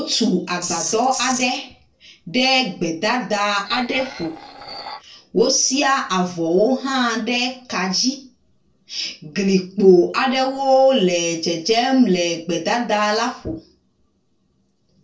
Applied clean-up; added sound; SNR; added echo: neural separator model SepFormer DNS4.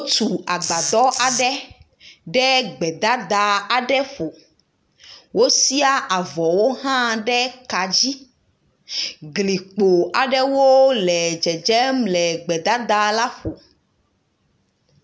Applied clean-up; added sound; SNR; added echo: none; none; none; none.